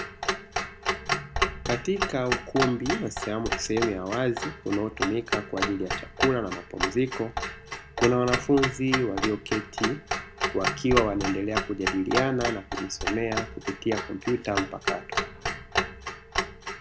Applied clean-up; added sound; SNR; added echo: none; Clock; 2 dB; none.